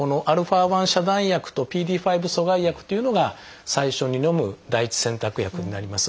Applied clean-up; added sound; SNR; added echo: none; none; none; none.